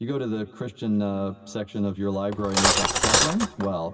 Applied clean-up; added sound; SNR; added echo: none; Cutlery, silverware; -4 dB; reverberation time 2.4 s.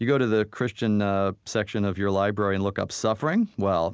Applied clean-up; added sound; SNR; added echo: none; none; none; none.